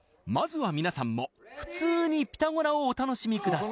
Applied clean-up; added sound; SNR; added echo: none; none; none; none.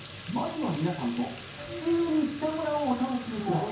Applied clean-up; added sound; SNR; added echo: none; Fill (with liquid) / Trickle, dribble / Sink (filling or washing); 13 dB; reverberation time 0.6 s.